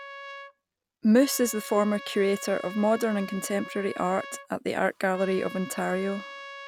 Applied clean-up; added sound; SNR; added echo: none; Trumpet; 15 dB; none.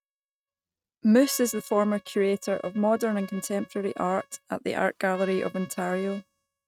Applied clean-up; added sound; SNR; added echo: neural mask model RNNoise.